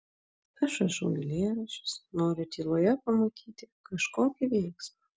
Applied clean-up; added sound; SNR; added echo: none; none; none; none.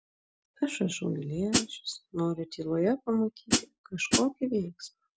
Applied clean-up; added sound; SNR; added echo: none; Hi-hat; -3 dB; none.